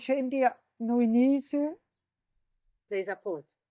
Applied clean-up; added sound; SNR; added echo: neural mask model DeepFilterNet 3.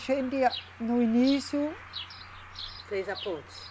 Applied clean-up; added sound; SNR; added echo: none; Bird vocalization, bird call, bird song; 14 dB; none.